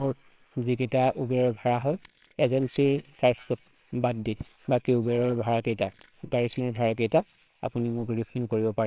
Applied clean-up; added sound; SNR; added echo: neural separator model SepFormer WHAMR!.